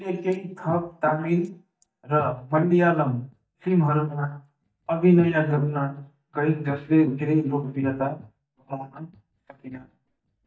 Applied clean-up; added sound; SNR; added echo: neural mask model DeepFilterNet 3.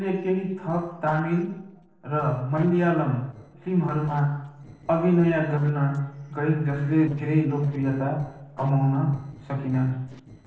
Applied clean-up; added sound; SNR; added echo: neural separator model SepFormer DNS4.